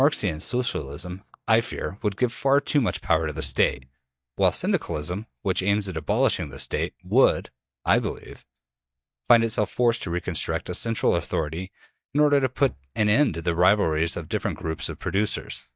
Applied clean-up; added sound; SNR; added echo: neural mask model DeepFilterNet 3.